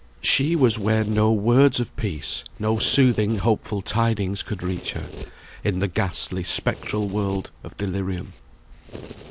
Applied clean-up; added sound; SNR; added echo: none; Domestic sounds, home sounds; 17 dB; none.